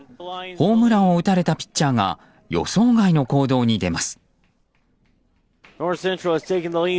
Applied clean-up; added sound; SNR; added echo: neural separator model SepFormer DNS4.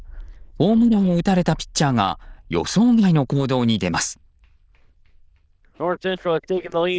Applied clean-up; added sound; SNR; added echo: neural diffusion model UNIVERSE++.